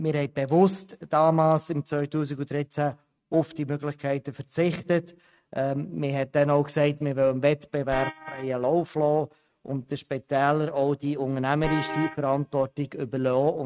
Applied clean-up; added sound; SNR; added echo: neural mask model RNNoise.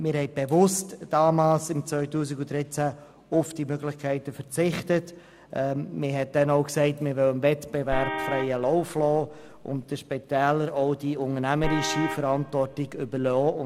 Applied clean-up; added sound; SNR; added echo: none; Vehicle horn, car horn, honking; 8 dB; none.